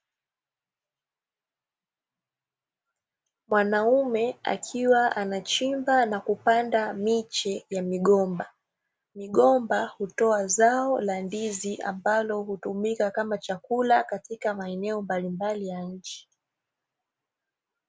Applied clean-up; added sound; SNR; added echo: none; none; none; none.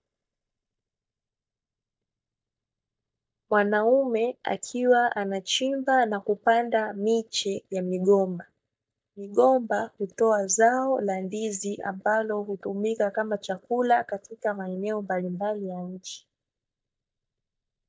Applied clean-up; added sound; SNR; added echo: neural mask model DeepFilterNet 3.